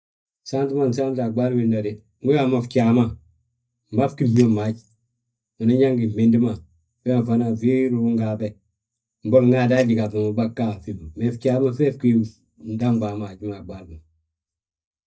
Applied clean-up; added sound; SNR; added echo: neural mask model DeepFilterNet 3.